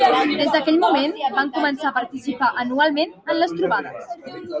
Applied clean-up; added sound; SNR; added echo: none; none; none; none.